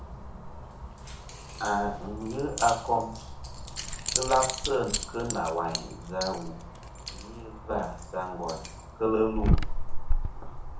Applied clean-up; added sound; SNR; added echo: none; Keys jangling; -1 dB; reverberation time 0.8 s.